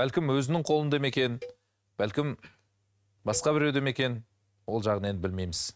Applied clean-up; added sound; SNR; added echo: neural mask model RNNoise.